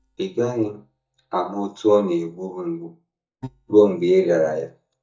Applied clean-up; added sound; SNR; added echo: neural mask model DeepFilterNet 3.